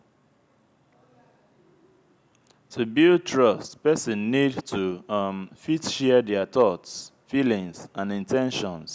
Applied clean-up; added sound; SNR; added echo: none; none; none; none.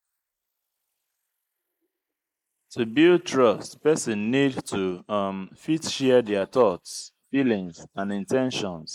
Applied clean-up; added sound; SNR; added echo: neural mask model Resemble Enhance denoiser.